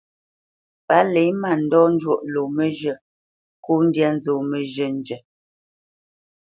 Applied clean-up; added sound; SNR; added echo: none; none; none; none.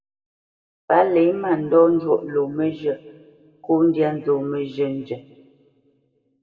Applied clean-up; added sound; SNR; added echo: none; none; none; reverberation time 1.1 s.